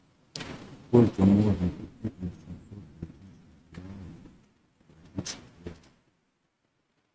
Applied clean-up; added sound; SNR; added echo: neural mask model RNNoise.